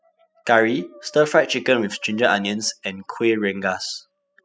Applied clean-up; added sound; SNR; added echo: classical method spectral subtraction.